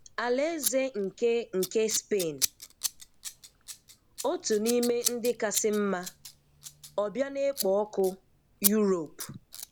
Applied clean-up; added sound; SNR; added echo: none; Scissors; 8 dB; none.